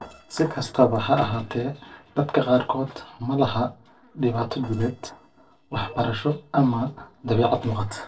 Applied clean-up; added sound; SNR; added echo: neural separator model SepFormer DNS4.